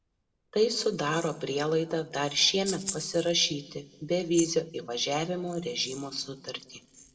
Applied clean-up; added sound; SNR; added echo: none; Rattle (instrument); 15 dB; reverberation time 1.0 s.